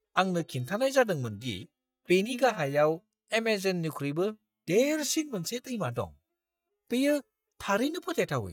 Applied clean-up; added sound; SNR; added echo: neural mask model DeepFilterNet 3.